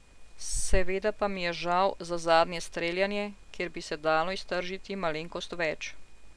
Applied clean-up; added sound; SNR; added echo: none; none; none; none.